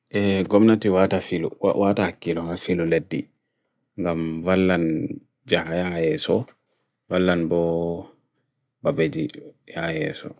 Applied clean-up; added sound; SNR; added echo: none; none; none; none.